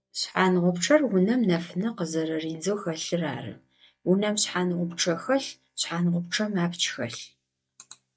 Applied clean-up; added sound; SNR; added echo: neural mask model DeepFilterNet 3.